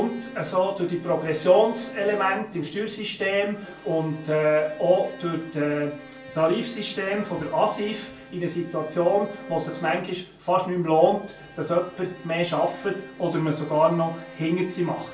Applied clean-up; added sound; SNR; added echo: none; Bowed string instrument; 18 dB; reverberation time 0.3 s.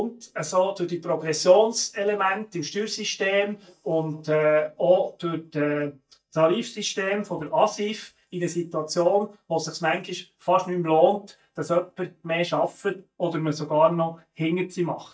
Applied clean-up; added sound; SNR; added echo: neural mask model DeepFilterNet 3.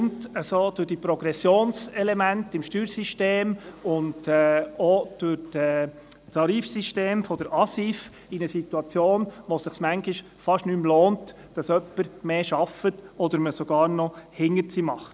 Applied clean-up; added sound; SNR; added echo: none; none; none; none.